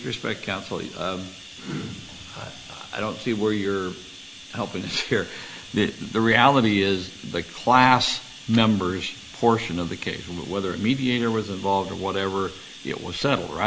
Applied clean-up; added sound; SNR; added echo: none; Bathtub (filling or washing); 18 dB; none.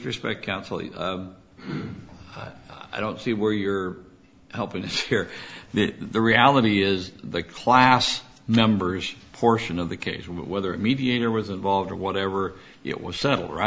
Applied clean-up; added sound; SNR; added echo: none; none; none; none.